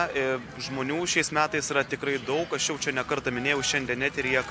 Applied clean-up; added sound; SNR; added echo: none; none; none; none.